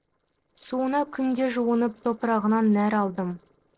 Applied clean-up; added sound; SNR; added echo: neural separator model SepFormer DNS4.